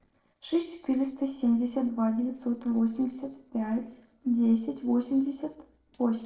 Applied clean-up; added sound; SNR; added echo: neural separator model SepFormer DNS4.